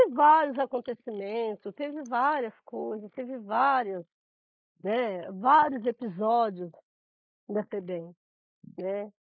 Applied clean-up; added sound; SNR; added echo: neural mask model Resemble Enhance denoiser.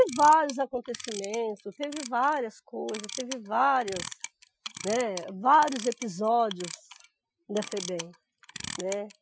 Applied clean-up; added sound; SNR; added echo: classical method Wiener filter.